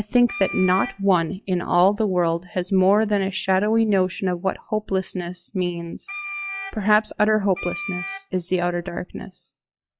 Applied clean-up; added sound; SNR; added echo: classical method log-MMSE.